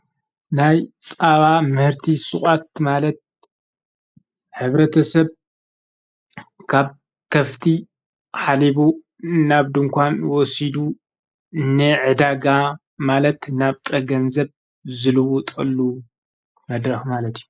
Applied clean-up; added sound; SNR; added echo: neural mask model Resemble Enhance denoiser.